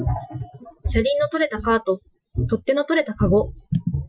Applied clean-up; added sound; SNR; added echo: classical method Wiener filter.